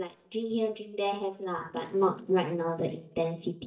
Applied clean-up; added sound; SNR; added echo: neural mask model DeepFilterNet 3.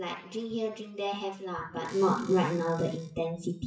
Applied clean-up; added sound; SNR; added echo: classical method WPE with log-MMSE.